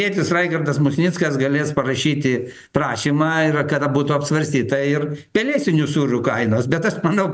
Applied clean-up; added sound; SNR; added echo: none; none; none; none.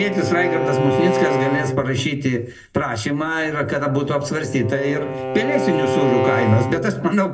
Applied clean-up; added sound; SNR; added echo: none; Bowed string instrument; 3 dB; reverberation time 0.2 s.